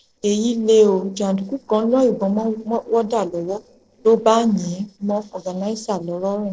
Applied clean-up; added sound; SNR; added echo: neural separator model SepFormer DNS4.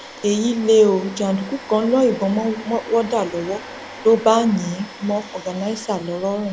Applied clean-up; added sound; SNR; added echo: none; Domestic sounds, home sounds; 17 dB; none.